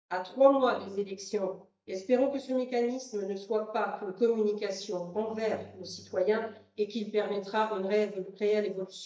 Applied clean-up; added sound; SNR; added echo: neural mask model DeepFilterNet 3.